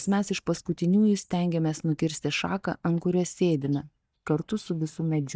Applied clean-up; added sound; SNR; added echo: neural mask model DeepFilterNet 3.